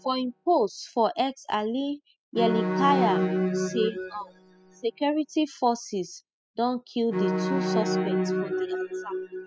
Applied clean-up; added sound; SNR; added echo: classical method spectral subtraction.